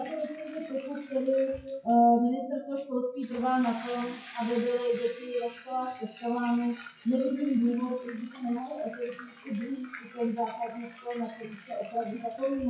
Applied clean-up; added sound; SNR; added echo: classical method WPE with log-MMSE.